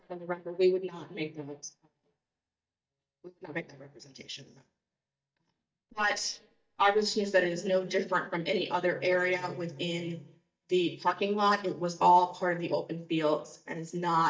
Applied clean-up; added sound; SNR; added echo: neural mask model DeepFilterNet 3.